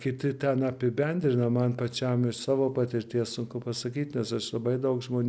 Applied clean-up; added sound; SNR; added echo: none; none; none; none.